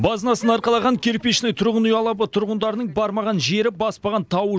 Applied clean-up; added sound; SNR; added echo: none; none; none; none.